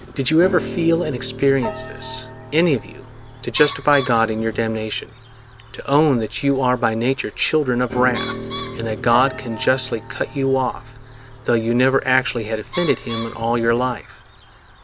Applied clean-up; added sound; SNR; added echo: none; Bird + Piano; 12 dB; none.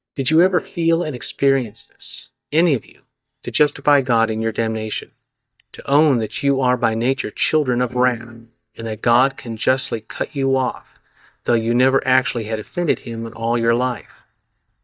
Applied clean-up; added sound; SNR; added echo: neural mask model DeepFilterNet 3.